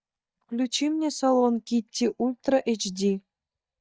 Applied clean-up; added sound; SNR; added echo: neural mask model DeepFilterNet 3.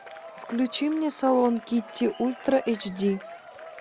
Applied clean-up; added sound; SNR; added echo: none; Applause / Crowd / Cheering; 17 dB; none.